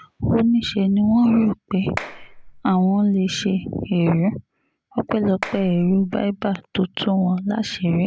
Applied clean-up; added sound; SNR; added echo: none; Clapping; 14 dB; none.